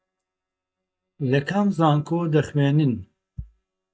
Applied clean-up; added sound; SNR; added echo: neural mask model DeepFilterNet 3.